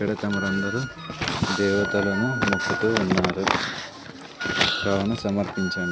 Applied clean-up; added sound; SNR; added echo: none; Wind instrument, woodwind instrument; 8 dB; none.